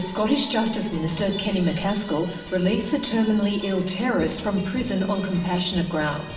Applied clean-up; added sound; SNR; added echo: none; none; none; reverberation time 0.9 s.